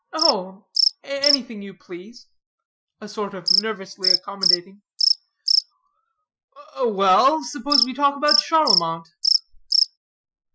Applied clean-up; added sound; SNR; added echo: classical method Wiener filter.